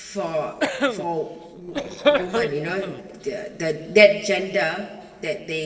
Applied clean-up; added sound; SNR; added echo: neural separator model SepFormer DNS4.